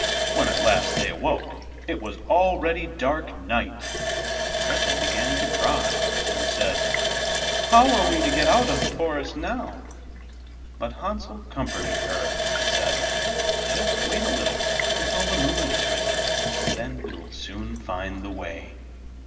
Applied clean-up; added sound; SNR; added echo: none; Water tap, faucet; 0 dB; reverberation time 2.5 s.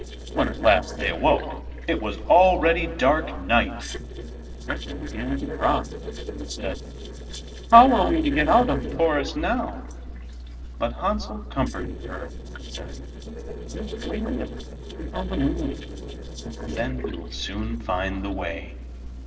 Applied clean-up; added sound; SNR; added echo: neural separator model SepFormer DNS4.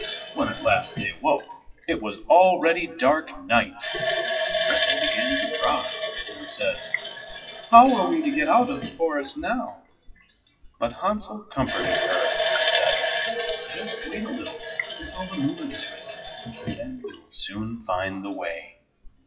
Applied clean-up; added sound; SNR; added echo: classical method WPE with log-MMSE.